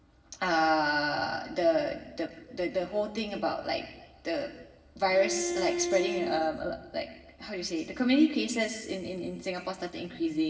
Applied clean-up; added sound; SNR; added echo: none; Bowed string instrument; 4 dB; reverberation time 1.2 s.